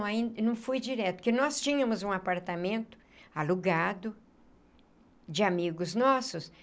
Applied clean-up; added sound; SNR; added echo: none; none; none; none.